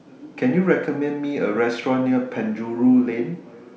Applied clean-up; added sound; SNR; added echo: none; none; none; none.